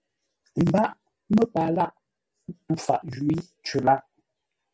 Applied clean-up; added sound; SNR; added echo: none; none; none; none.